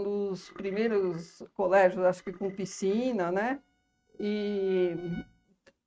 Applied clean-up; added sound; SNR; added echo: neural mask model RNNoise.